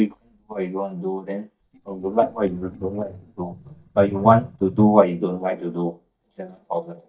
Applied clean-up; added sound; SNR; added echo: neural mask model DeepFilterNet 3.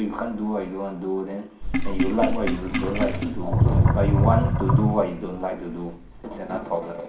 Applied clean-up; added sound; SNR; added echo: none; Sink (filling or washing); -3 dB; reverberation time 0.5 s.